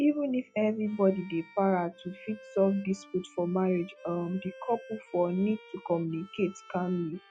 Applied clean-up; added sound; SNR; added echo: classical method log-MMSE.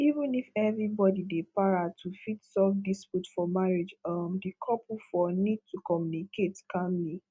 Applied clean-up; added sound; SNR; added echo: none; none; none; none.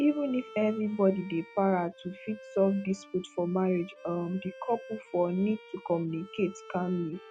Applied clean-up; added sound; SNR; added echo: none; Bowed string instrument; 19 dB; none.